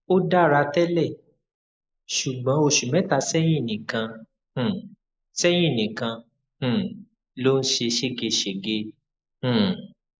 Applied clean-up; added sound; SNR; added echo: neural mask model Resemble Enhance denoiser.